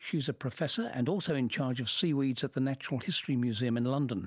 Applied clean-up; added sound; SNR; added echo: none; none; none; none.